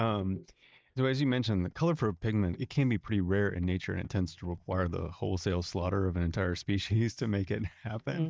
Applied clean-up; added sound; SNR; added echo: neural mask model DeepFilterNet 3.